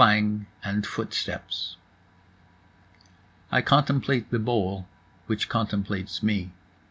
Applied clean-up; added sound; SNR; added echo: none; none; none; none.